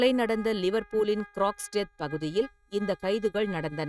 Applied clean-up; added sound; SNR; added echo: neural mask model RNNoise.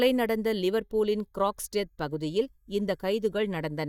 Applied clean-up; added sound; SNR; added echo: neural mask model DeepFilterNet 3.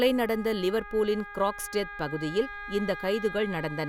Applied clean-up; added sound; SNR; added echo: none; Wind instrument, woodwind instrument; 13 dB; none.